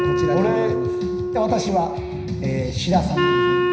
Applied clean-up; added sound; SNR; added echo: none; Wind instrument, woodwind instrument; 0 dB; reverberation time 0.9 s.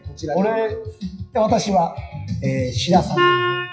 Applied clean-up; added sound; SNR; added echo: classical method WPE with log-MMSE.